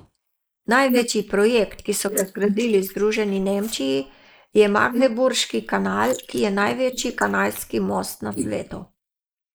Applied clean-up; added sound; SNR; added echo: neural mask model Resemble Enhance denoiser.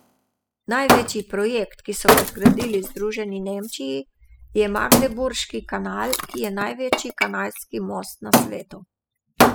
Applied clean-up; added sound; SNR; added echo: classical method spectral subtraction.